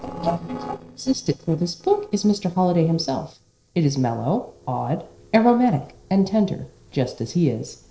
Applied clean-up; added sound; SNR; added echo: neural separator model SepFormer DNS4.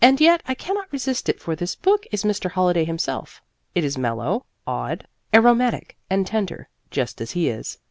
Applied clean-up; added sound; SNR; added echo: none; none; none; none.